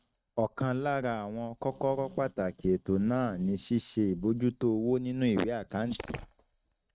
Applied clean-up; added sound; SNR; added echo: neural mask model RNNoise.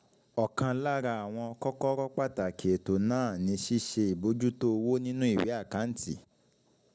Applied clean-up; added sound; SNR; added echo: none; none; none; none.